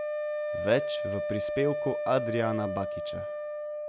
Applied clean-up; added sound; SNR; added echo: none; Wind instrument, woodwind instrument; 1 dB; none.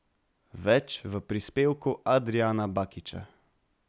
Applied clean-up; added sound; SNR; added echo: none; none; none; none.